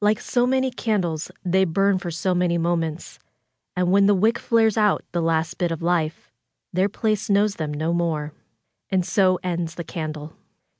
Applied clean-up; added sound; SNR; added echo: none; none; none; none.